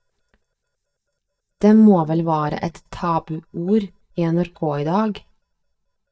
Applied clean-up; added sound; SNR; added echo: neural mask model DeepFilterNet 3.